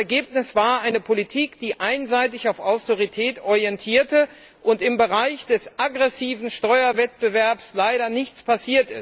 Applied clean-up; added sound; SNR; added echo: none; none; none; none.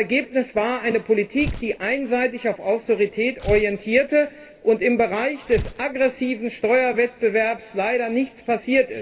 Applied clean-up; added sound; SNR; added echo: none; Tearing; 14 dB; reverberation time 2.8 s.